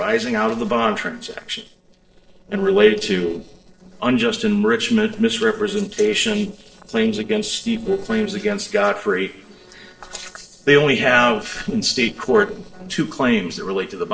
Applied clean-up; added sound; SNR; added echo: neural separator model SepFormer DNS4.